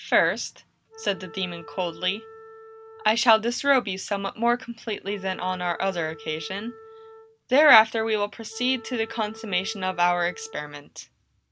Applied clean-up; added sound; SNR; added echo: none; Wind instrument, woodwind instrument; 20 dB; none.